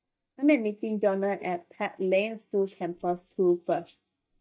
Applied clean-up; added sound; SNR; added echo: neural mask model DeepFilterNet 3.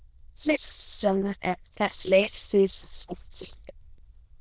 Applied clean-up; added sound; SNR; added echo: neural diffusion model UNIVERSE++.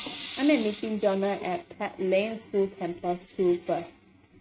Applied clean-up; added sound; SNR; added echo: neural mask model RNNoise.